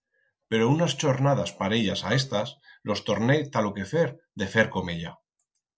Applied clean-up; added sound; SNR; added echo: neural separator model SepFormer DNS4.